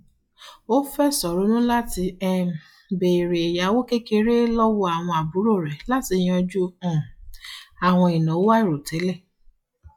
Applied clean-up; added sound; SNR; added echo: classical method log-MMSE.